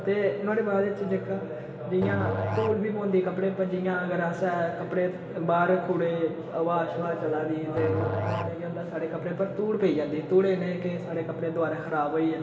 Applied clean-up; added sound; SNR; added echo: none; Musical instrument; 7 dB; reverberation time 1.4 s.